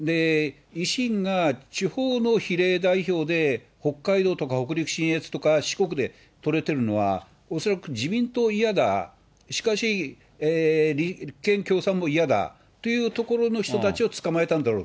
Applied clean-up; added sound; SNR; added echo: none; none; none; none.